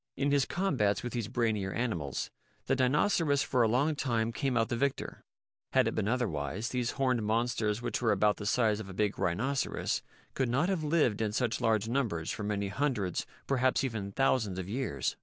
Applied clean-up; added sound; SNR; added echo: none; none; none; none.